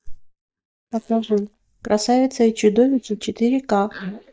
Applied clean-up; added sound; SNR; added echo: neural mask model DeepFilterNet 3.